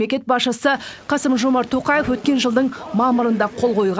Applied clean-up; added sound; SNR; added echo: none; none; none; none.